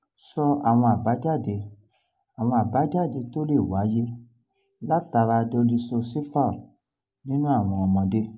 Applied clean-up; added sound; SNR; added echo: none; none; none; none.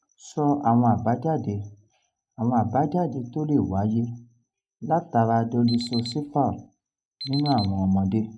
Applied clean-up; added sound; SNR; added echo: neural mask model RNNoise.